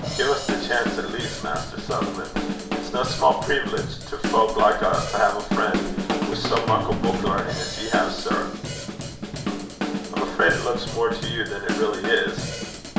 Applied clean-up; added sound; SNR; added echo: none; Drum / Drum kit; 4 dB; reverberation time 0.5 s.